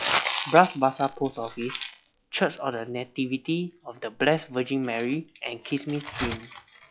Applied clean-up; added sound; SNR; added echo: classical method log-MMSE.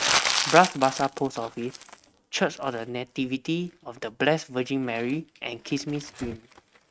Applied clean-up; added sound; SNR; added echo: neural mask model RNNoise.